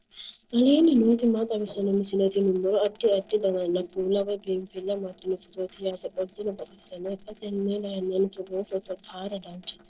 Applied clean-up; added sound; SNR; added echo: neural separator model SepFormer DNS4.